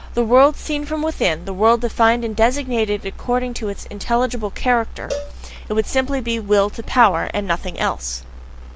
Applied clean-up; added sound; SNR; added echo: none; Cowbell; 15 dB; none.